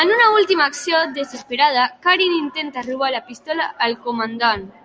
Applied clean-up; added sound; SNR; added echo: none; none; none; none.